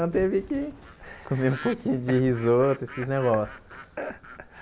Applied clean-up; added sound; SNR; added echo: none; Bird; 18 dB; none.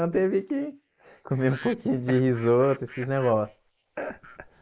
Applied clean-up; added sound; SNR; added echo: neural mask model Resemble Enhance denoiser.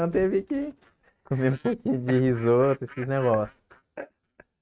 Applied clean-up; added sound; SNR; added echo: neural mask model RNNoise.